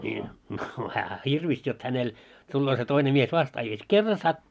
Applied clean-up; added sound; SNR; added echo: none; none; none; none.